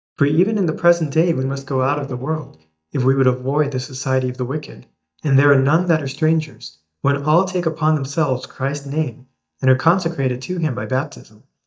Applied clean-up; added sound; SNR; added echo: neural mask model DeepFilterNet 3.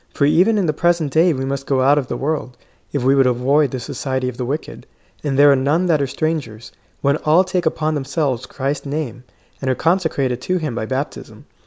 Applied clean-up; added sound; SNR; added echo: none; none; none; none.